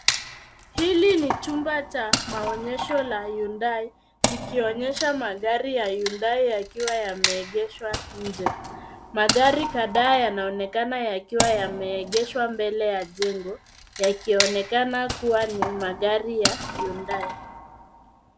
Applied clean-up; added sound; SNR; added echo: none; Wood; 6 dB; none.